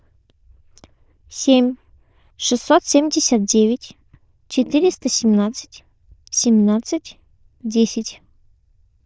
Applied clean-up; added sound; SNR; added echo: neural diffusion model UNIVERSE++.